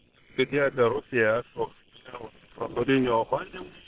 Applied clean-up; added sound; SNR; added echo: neural separator model SepFormer WHAM!.